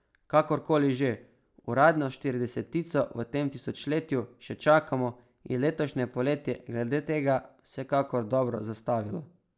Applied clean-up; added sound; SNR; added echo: none; none; none; none.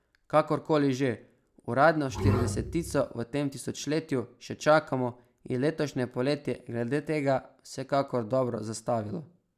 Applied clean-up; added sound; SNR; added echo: none; Bowed string instrument; 1 dB; none.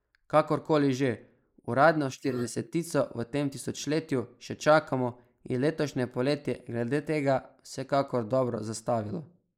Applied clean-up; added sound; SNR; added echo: neural mask model Resemble Enhance denoiser.